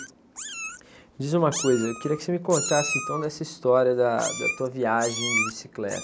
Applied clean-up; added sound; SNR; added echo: none; Meow; 7 dB; none.